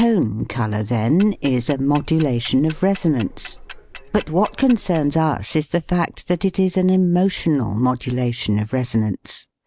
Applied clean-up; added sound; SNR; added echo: none; Tick-tock; 17 dB; none.